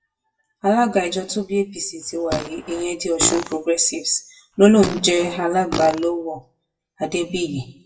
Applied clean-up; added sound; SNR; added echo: classical method WPE with log-MMSE.